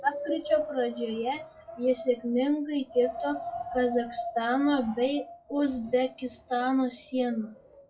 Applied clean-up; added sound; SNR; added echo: classical method WPE with log-MMSE.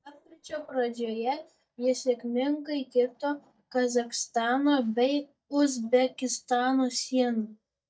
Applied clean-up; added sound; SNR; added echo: neural mask model DeepFilterNet 3.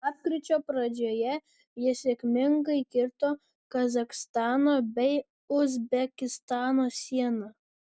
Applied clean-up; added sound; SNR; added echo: none; none; none; none.